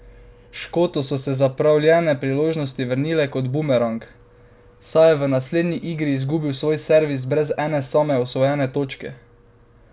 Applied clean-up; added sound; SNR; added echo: none; none; none; none.